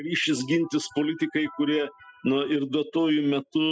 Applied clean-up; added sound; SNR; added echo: classical method spectral subtraction.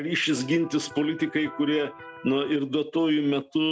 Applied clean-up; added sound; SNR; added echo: none; Electric guitar; 18 dB; none.